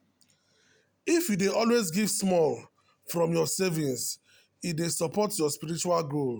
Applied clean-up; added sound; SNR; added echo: none; none; none; none.